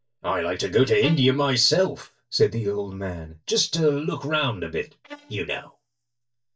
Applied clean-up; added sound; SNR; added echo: neural mask model DeepFilterNet 3.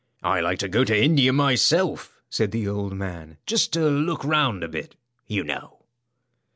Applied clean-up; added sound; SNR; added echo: none; none; none; none.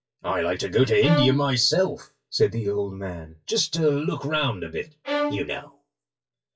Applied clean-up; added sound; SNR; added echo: classical method WPE with log-MMSE.